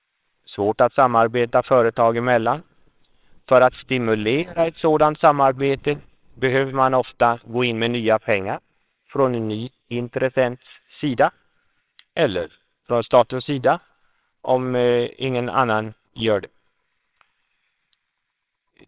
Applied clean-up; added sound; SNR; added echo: neural separator model SepFormer WHAMR!.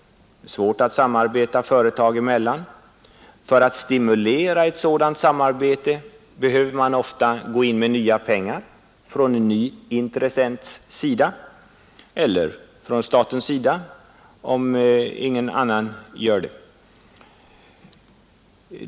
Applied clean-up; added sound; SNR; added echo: none; none; none; none.